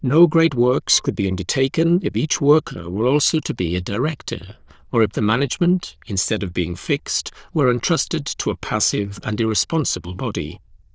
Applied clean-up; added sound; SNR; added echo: neural diffusion model UNIVERSE++.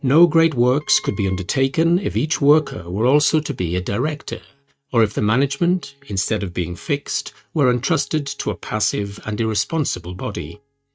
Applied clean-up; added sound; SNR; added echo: neural mask model RNNoise.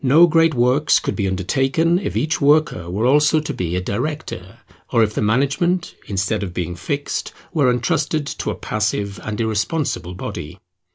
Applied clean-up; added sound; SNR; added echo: none; none; none; none.